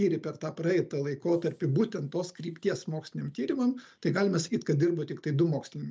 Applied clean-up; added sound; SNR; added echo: none; none; none; none.